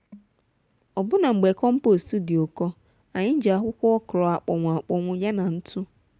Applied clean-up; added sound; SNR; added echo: none; none; none; none.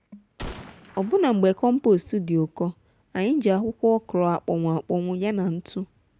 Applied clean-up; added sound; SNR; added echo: none; Gunshot, gunfire; 19 dB; none.